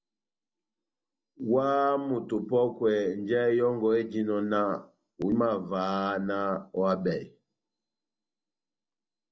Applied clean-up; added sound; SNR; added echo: none; none; none; none.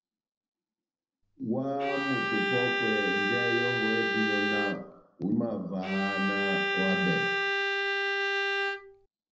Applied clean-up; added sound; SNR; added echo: none; Bowed string instrument; -3 dB; reverberation time 0.7 s.